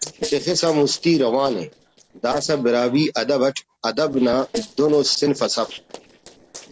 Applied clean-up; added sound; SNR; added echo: neural separator model SepFormer DNS4.